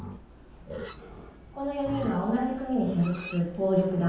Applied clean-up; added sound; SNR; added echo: none; Livestock, farm animals, working animals; 13 dB; reverberation time 0.9 s.